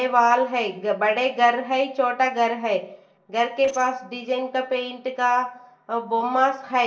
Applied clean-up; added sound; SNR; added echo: neural separator model SepFormer DNS4.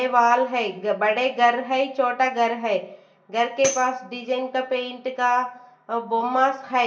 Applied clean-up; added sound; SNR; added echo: none; Tambourine; 13 dB; reverberation time 0.2 s.